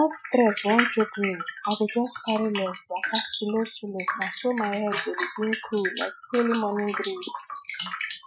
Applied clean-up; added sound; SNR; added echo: classical method Wiener filter.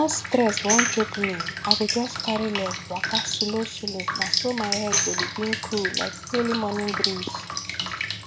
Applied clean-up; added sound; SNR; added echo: none; Tambourine + Drip; 0 dB; none.